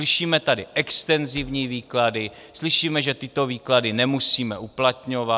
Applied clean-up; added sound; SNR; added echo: none; none; none; none.